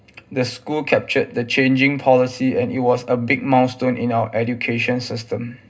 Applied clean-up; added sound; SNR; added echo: none; none; none; reverberation time 0.2 s.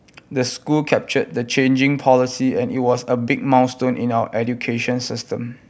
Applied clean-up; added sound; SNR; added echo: none; none; none; none.